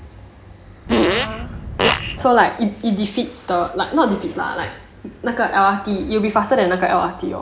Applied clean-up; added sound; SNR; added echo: none; Fart; 0 dB; none.